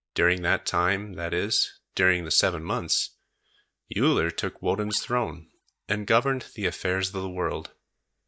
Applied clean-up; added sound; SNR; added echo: neural mask model DeepFilterNet 3.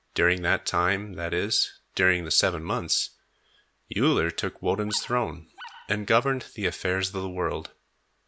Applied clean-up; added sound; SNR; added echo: none; Animal; 19 dB; none.